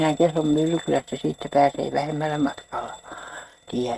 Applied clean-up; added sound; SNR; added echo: neural mask model RNNoise.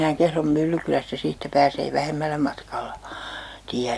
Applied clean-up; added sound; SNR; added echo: none; none; none; none.